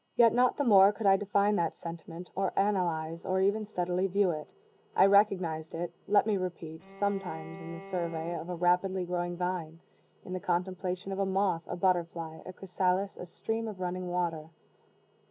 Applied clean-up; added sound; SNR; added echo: none; Bowed string instrument; 18 dB; none.